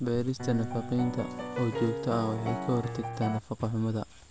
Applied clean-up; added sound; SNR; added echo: none; Piano; 5 dB; none.